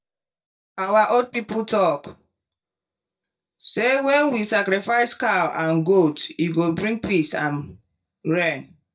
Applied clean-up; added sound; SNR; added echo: neural mask model DeepFilterNet 3.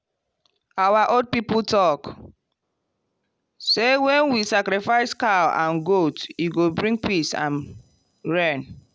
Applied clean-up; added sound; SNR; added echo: none; none; none; none.